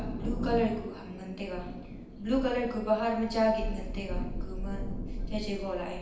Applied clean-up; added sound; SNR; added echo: none; Thunder; 4 dB; reverberation time 0.9 s.